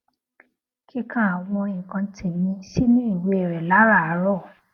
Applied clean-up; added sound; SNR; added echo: none; none; none; none.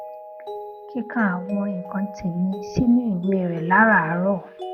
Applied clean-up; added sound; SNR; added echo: none; Mallet percussion; 13 dB; none.